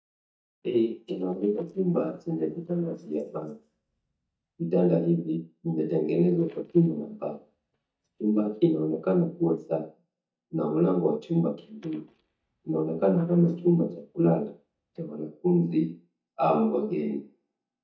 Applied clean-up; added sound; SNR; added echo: neural mask model DeepFilterNet 3.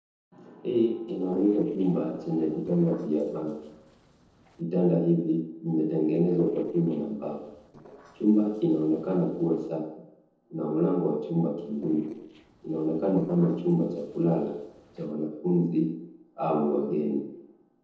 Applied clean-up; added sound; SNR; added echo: neural separator model SepFormer DNS4.